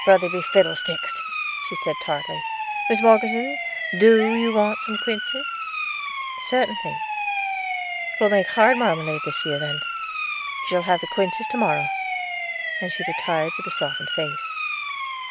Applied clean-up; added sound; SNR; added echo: none; Siren; 4 dB; none.